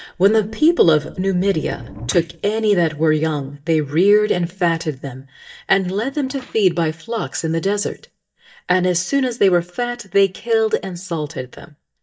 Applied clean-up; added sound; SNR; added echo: neural mask model DeepFilterNet 3.